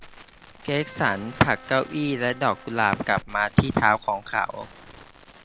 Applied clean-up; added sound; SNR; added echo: none; Wind instrument, woodwind instrument + Crackle; 20 dB; none.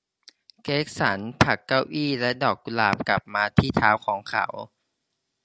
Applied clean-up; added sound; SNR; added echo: none; none; none; none.